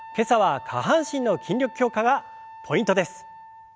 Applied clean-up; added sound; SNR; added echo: none; Wind instrument, woodwind instrument; 18 dB; none.